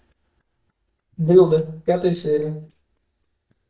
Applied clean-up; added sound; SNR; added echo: neural mask model DeepFilterNet 3.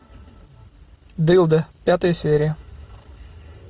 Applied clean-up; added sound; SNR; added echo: none; none; none; none.